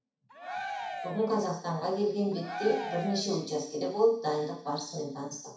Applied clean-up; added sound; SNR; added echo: none; Cheering; 9 dB; reverberation time 0.6 s.